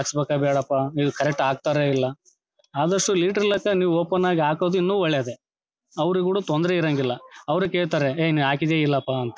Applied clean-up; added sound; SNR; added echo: none; none; none; none.